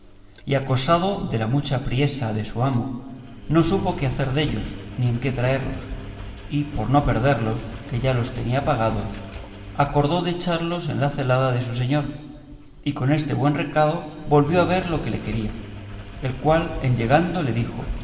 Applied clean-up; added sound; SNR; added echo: none; Engine; 13 dB; reverberation time 1.7 s.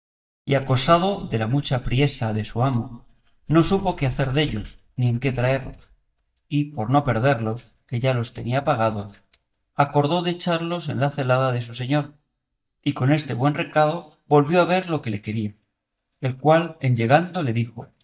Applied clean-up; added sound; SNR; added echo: neural mask model DeepFilterNet 3.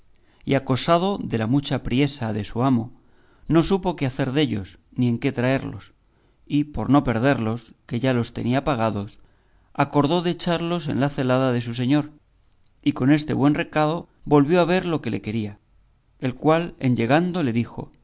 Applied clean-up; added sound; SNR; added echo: none; none; none; none.